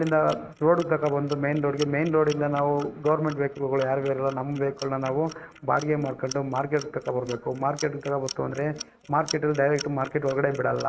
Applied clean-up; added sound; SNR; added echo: neural mask model RNNoise.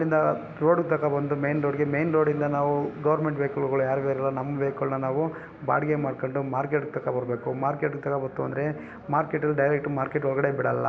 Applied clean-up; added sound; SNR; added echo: none; none; none; none.